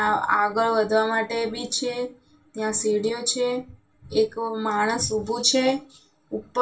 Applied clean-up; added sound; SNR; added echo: none; none; none; reverberation time 0.2 s.